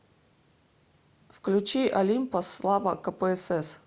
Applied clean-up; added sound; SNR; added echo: none; none; none; none.